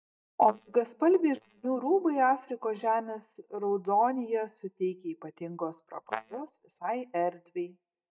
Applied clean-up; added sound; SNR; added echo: neural mask model DeepFilterNet 3.